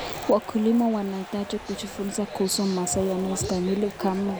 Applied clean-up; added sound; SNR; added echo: none; Wind; 18 dB; none.